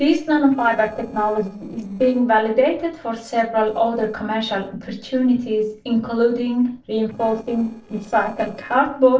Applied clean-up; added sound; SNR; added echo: neural separator model SepFormer DNS4.